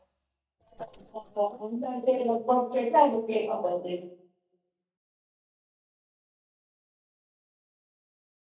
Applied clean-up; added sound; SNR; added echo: neural mask model DeepFilterNet 3.